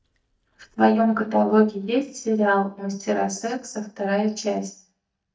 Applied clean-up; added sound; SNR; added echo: neural mask model DeepFilterNet 3.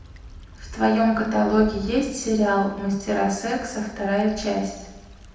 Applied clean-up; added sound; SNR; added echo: none; Stream / Trickle, dribble / Traffic noise, roadway noise; 18 dB; reverberation time 0.9 s.